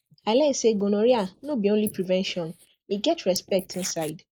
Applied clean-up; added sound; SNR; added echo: neural mask model Resemble Enhance denoiser.